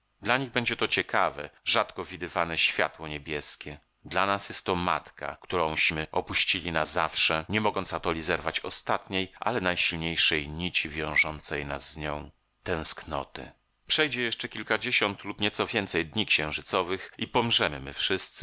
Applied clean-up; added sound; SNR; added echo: none; none; none; none.